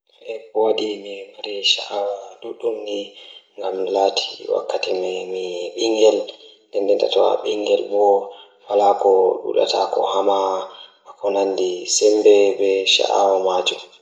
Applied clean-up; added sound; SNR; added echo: none; none; none; reverberation time 0.6 s.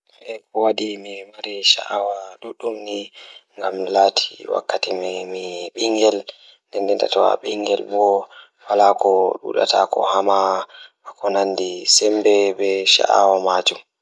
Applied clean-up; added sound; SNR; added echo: none; none; none; none.